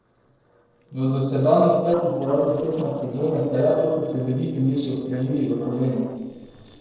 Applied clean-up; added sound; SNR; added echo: neural separator model SepFormer DNS4.